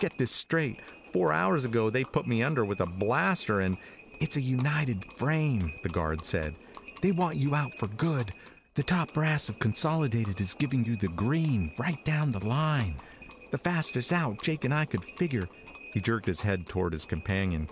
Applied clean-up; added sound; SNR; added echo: none; Livestock, farm animals, working animals; 20 dB; none.